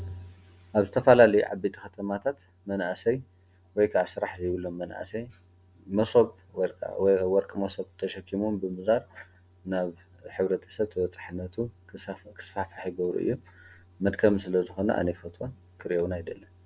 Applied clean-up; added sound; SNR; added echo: none; none; none; none.